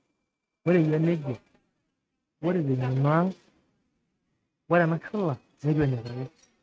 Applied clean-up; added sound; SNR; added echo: neural mask model RNNoise.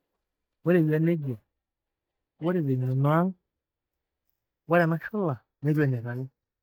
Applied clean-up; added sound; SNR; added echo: neural mask model DeepFilterNet 3.